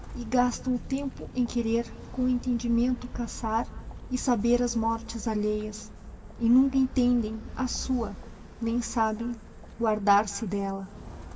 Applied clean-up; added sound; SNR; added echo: none; Walk, footsteps; 15 dB; reverberation time 2.7 s.